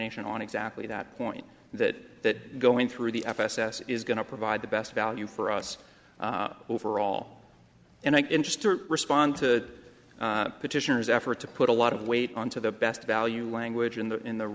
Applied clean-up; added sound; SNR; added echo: none; none; none; none.